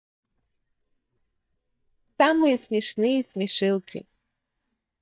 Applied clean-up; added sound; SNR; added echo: neural mask model DeepFilterNet 3.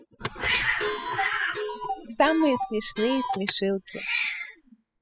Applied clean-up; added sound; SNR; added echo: classical method spectral subtraction.